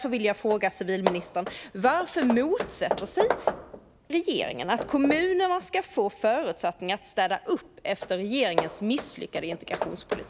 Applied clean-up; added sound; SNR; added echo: none; Hammer / Wood; 8 dB; none.